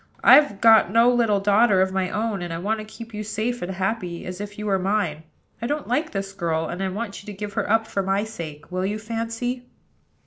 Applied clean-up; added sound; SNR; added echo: none; none; none; none.